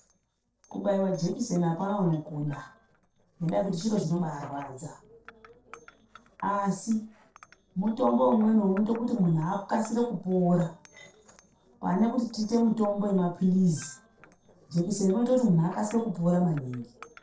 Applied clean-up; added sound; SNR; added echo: neural separator model SepFormer DNS4.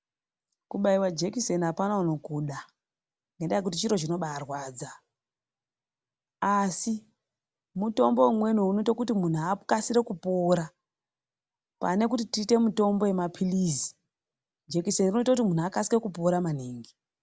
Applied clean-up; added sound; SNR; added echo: none; none; none; none.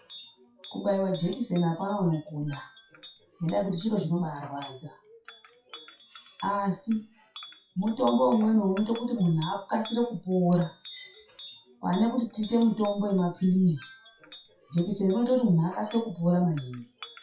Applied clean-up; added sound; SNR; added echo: classical method WPE with log-MMSE.